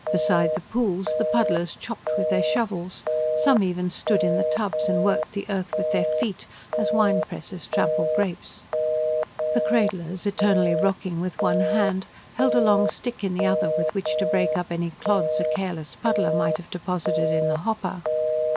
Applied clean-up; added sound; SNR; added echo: none; Telephone; -1 dB; none.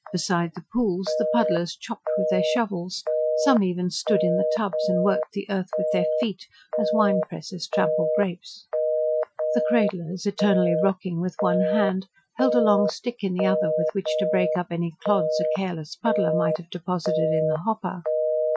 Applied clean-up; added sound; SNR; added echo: classical method Wiener filter.